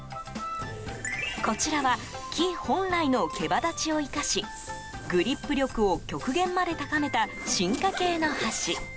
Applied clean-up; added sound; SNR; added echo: none; Zipper (clothing); 13 dB; none.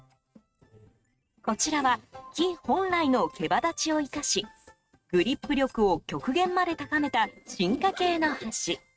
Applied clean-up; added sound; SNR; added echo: neural mask model RNNoise.